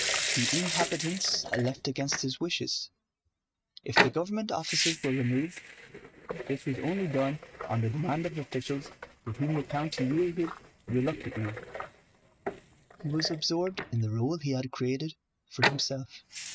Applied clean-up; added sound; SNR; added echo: neural mask model RNNoise.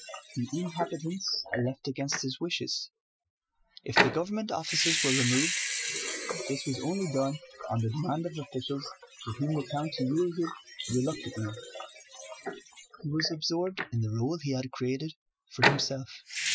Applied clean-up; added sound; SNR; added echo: classical method Wiener filter.